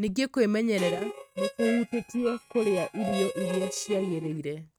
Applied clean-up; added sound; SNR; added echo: neural mask model RNNoise.